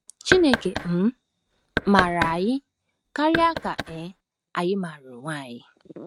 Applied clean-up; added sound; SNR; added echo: neural mask model RNNoise.